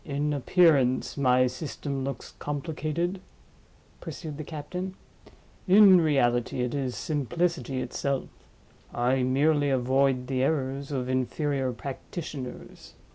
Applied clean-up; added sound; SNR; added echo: none; none; none; none.